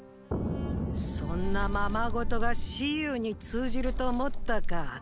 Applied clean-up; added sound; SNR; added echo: none; Wind; -4 dB; none.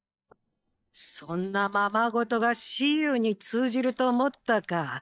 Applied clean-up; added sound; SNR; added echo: neural mask model DeepFilterNet 3.